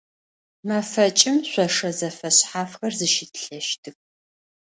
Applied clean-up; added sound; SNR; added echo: none; none; none; none.